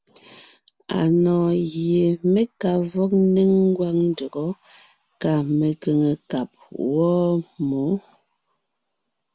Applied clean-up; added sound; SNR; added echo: none; none; none; none.